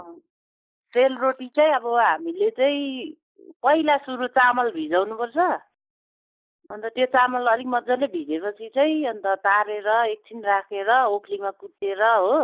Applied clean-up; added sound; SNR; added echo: neural mask model Resemble Enhance denoiser.